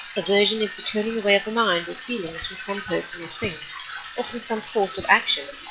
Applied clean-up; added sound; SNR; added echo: classical method log-MMSE.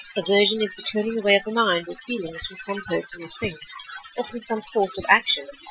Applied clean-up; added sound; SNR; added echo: classical method Wiener filter.